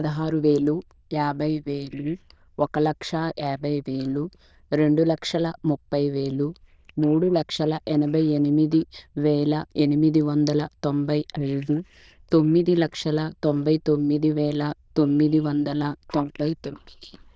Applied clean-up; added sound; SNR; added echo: neural diffusion model UNIVERSE++.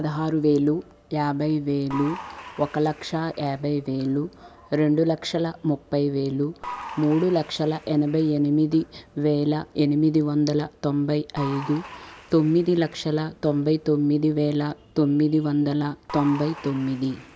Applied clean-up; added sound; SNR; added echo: none; Applause / Crowd; 19 dB; none.